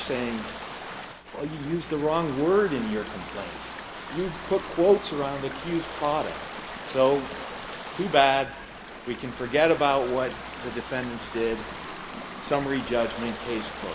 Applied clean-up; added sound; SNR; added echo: none; Stream / Ocean; 10 dB; none.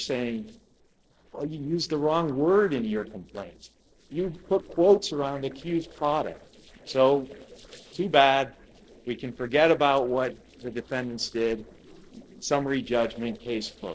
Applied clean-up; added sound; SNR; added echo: neural separator model SepFormer DNS4.